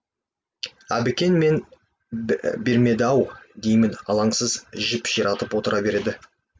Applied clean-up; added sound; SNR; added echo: none; none; none; none.